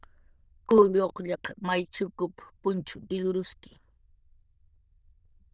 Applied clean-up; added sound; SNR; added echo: neural diffusion model UNIVERSE++.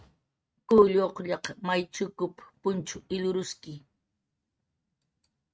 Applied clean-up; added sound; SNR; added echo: neural mask model RNNoise.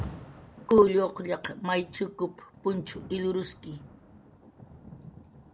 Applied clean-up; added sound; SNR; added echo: none; Rain; 17 dB; none.